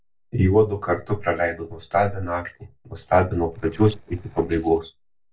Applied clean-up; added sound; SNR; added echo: neural separator model SepFormer DNS4.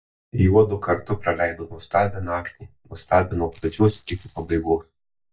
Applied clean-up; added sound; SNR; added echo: neural mask model DeepFilterNet 3.